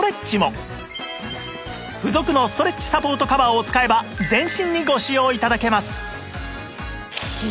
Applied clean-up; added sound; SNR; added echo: none; none; none; none.